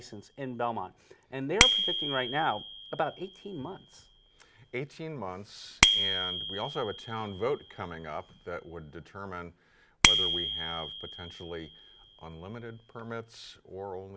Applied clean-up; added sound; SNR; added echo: none; Bicycle bell; -4 dB; none.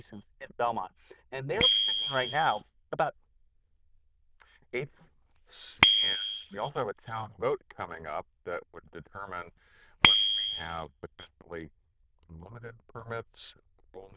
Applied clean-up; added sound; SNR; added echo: neural diffusion model UNIVERSE++.